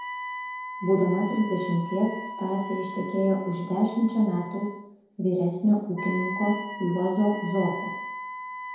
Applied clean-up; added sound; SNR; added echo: none; Wind instrument, woodwind instrument; 10 dB; reverberation time 1.0 s.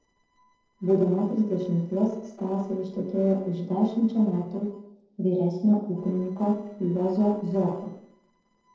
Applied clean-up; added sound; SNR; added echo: neural separator model SepFormer DNS4.